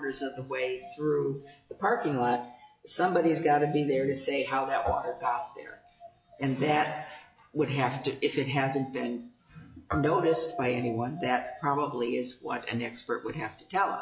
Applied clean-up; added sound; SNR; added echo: classical method log-MMSE.